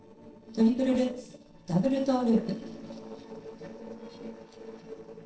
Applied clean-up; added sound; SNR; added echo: neural separator model SepFormer DNS4.